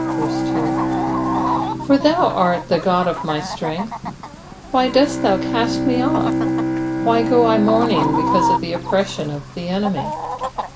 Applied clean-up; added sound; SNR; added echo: none; Chicken, rooster + Bowed string instrument; 1 dB; none.